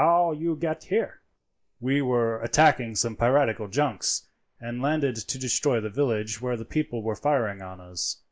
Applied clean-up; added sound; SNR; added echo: neural mask model Resemble Enhance denoiser.